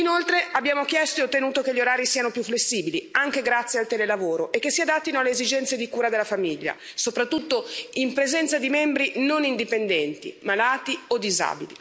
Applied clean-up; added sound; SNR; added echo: none; none; none; none.